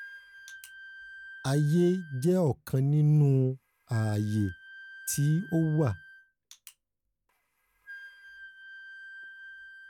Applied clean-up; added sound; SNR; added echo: none; Wind instrument, woodwind instrument; 19 dB; none.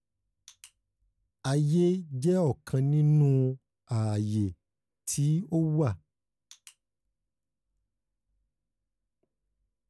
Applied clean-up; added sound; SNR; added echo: none; none; none; none.